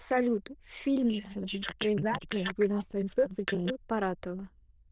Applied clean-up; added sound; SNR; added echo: neural diffusion model UNIVERSE++.